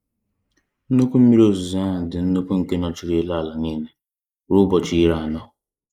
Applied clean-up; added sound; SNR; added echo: neural mask model Resemble Enhance denoiser.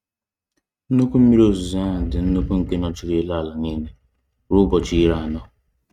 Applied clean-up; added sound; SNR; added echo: neural mask model RNNoise.